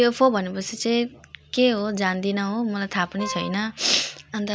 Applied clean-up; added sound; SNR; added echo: none; Wind instrument, woodwind instrument; 11 dB; none.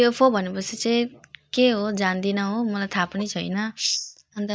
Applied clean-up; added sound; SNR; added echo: neural mask model DeepFilterNet 3.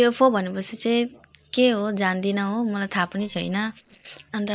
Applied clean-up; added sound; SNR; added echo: neural separator model SepFormer DNS4.